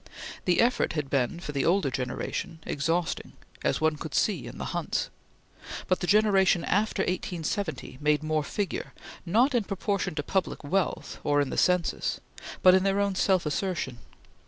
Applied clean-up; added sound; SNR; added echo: none; none; none; none.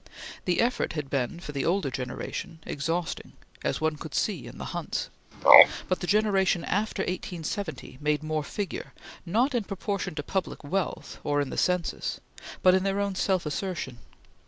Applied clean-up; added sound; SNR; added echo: none; Frog; -4 dB; none.